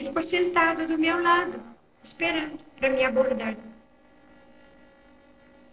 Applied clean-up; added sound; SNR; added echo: neural separator model SepFormer DNS4.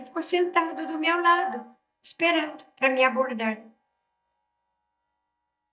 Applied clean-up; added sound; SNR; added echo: neural mask model DeepFilterNet 3.